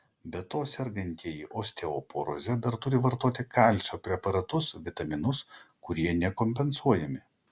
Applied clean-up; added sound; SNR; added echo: none; none; none; none.